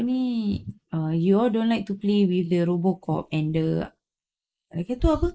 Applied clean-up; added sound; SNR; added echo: neural mask model Resemble Enhance denoiser.